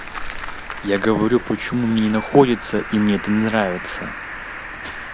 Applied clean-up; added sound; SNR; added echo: none; Cricket; 11 dB; none.